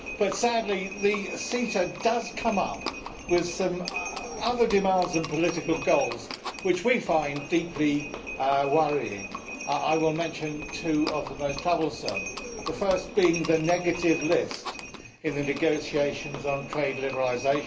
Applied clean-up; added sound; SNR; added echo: none; Livestock, farm animals, working animals; 10 dB; reverberation time 0.3 s.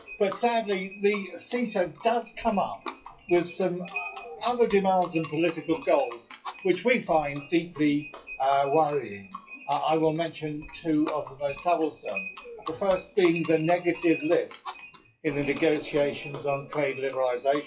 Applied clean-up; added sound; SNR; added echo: classical method WPE with log-MMSE.